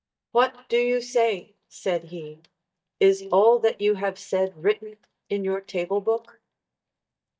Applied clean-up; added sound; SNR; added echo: neural mask model DeepFilterNet 3.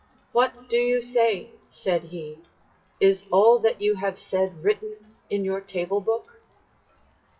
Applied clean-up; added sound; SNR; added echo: classical method WPE with log-MMSE.